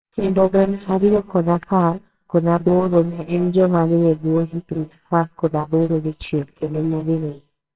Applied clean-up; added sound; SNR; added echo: neural separator model SepFormer WHAMR!.